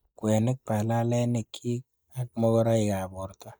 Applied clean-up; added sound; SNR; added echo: neural mask model DeepFilterNet 3.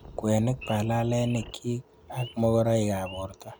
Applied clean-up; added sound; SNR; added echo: none; Idling / Wild animals + Wind; 19 dB; none.